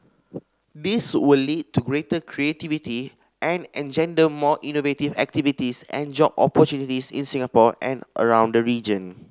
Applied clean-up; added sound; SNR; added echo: none; none; none; none.